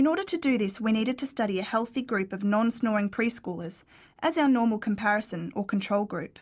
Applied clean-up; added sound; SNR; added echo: none; none; none; none.